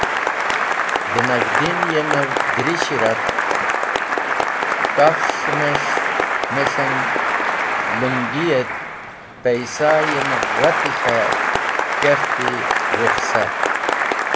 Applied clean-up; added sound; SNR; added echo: none; Applause; -4 dB; none.